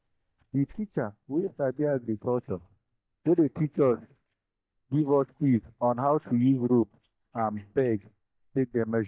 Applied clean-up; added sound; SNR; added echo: neural mask model DeepFilterNet 3.